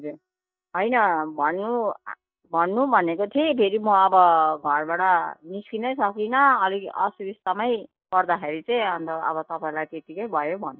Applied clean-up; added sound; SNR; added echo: neural mask model DeepFilterNet 3.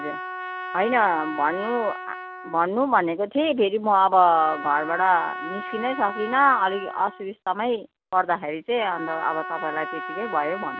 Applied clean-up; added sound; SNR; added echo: none; Trumpet; 11 dB; none.